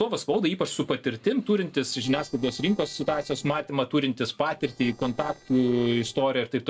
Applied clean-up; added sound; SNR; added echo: neural separator model SepFormer DNS4.